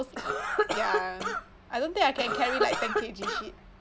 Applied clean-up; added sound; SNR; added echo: none; Cough; -1 dB; none.